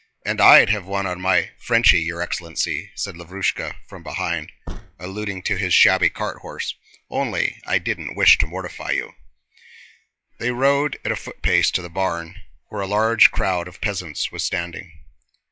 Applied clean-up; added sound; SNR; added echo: classical method log-MMSE.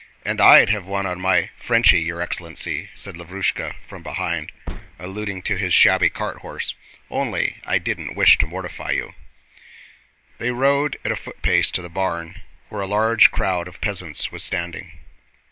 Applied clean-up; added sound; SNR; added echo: none; Car; 10 dB; none.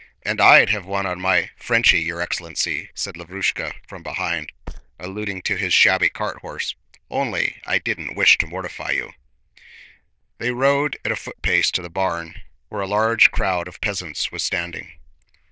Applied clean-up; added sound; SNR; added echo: neural diffusion model UNIVERSE++.